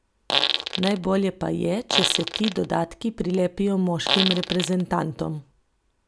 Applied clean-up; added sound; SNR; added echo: none; Fart; 1 dB; none.